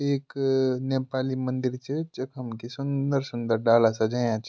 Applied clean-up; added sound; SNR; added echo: none; none; none; none.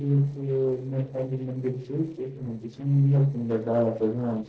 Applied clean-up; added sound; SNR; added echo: neural separator model SepFormer DNS4.